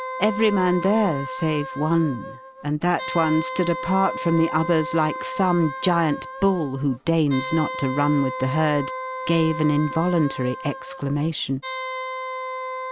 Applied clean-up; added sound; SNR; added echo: none; Wind instrument, woodwind instrument; 9 dB; none.